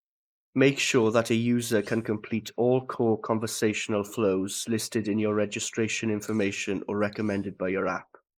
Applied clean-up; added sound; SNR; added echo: neural mask model Resemble Enhance denoiser.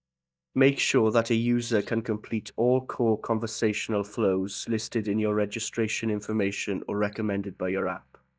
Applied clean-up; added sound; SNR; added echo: neural mask model DeepFilterNet 3.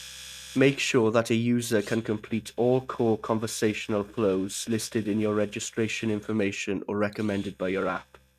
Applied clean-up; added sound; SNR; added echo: neural mask model RNNoise.